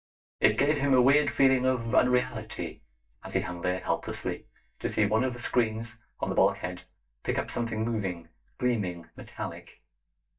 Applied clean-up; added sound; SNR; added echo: neural mask model DeepFilterNet 3.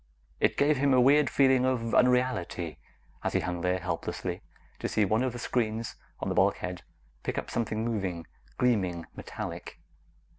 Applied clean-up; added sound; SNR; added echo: none; none; none; none.